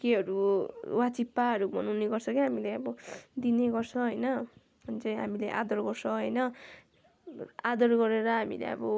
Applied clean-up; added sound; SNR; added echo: none; none; none; none.